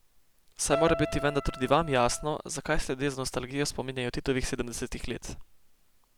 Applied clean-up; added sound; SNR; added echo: none; Keyboard (musical); 5 dB; none.